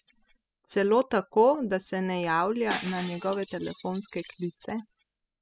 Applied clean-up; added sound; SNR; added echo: classical method spectral subtraction.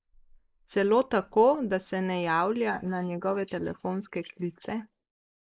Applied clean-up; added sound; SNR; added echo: neural mask model Resemble Enhance denoiser.